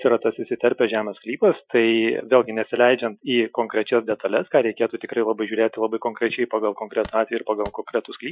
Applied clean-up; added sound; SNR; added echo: classical method Wiener filter.